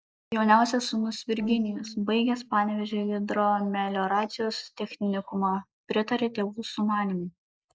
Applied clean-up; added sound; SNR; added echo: neural separator model SepFormer DNS4.